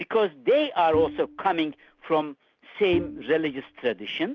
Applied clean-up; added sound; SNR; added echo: none; Bowed string instrument; 14 dB; none.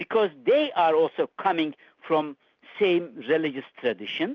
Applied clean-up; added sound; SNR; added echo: none; none; none; none.